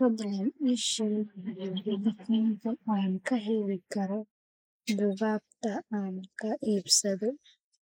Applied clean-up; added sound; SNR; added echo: neural mask model Resemble Enhance denoiser.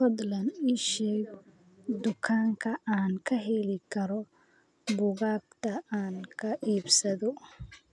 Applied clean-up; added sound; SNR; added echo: none; none; none; none.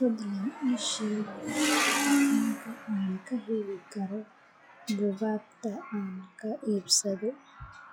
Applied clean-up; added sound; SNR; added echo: classical method log-MMSE.